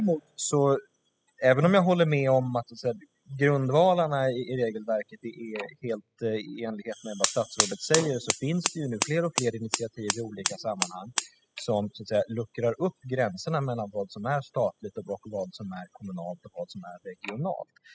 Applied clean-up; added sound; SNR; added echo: classical method spectral subtraction.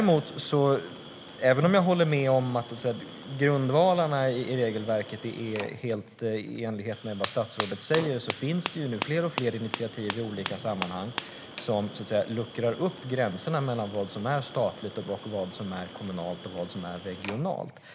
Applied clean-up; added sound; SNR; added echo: none; Fire; 9 dB; none.